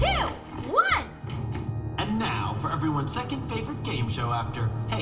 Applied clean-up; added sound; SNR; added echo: none; Organ; 17 dB; reverberation time 0.5 s.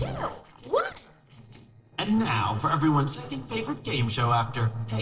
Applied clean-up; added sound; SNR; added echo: neural separator model SepFormer DNS4.